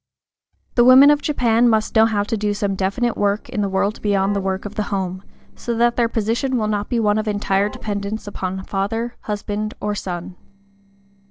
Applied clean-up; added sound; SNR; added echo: neural separator model SepFormer DNS4.